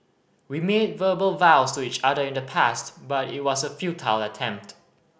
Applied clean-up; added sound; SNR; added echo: none; none; none; none.